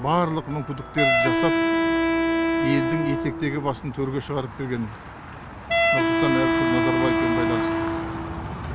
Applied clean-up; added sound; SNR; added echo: none; Wind instrument, woodwind instrument; -3 dB; none.